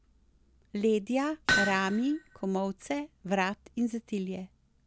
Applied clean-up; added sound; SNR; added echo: none; Hammer; 1 dB; none.